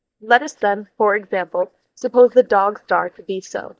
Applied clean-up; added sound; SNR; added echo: neural mask model DeepFilterNet 3.